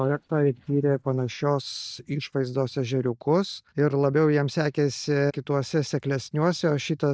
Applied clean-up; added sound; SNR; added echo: neural mask model DeepFilterNet 3.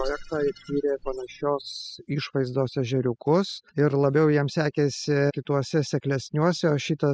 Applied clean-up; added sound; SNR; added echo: classical method spectral subtraction.